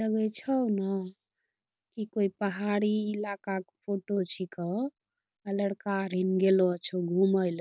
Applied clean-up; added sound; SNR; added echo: none; none; none; none.